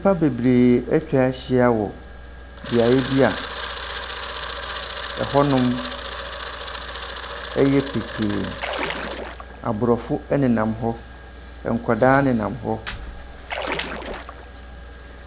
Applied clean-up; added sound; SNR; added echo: none; Splash, splatter + Camera; 7 dB; none.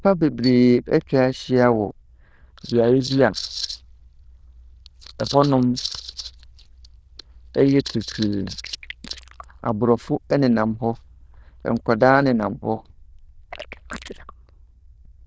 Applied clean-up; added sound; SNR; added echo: neural diffusion model UNIVERSE++.